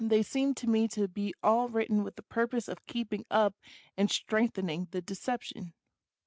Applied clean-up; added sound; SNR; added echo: none; none; none; none.